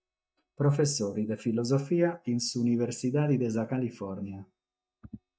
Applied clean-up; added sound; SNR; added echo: neural mask model DeepFilterNet 3.